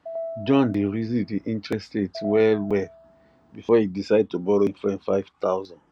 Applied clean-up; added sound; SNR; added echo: none; Piano; 15 dB; none.